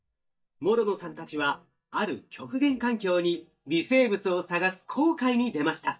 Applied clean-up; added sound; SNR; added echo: neural mask model DeepFilterNet 3.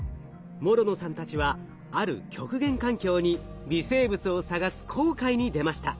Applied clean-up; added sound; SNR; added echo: none; none; none; none.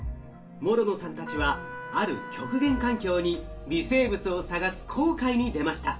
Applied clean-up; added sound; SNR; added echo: none; Trumpet; 12 dB; reverberation time 0.2 s.